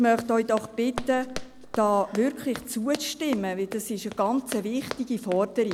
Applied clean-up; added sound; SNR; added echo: none; Run; 14 dB; none.